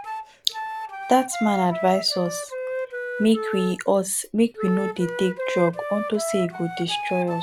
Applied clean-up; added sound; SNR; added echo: none; Wind instrument, woodwind instrument; 6 dB; none.